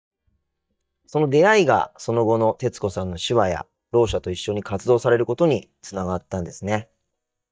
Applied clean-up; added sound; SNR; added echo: neural mask model DeepFilterNet 3.